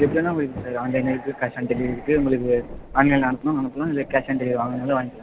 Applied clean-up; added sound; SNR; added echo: none; Thunder / Rain; 15 dB; none.